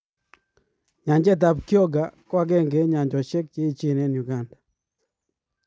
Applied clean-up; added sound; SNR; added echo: none; none; none; none.